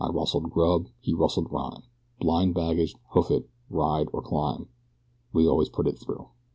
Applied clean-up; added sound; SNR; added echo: none; none; none; none.